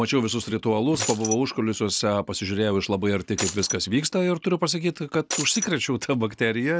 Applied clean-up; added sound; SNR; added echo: none; Shatter; 5 dB; none.